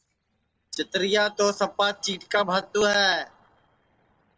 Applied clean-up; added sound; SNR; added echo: neural separator model SepFormer DNS4.